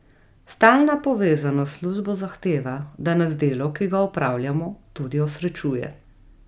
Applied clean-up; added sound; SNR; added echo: none; none; none; none.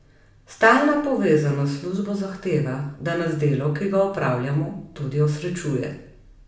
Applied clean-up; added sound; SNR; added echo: none; none; none; reverberation time 0.6 s.